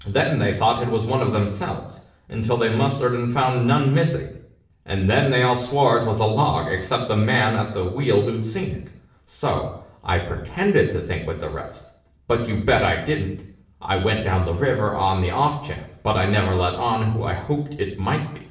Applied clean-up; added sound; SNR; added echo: none; none; none; reverberation time 0.6 s.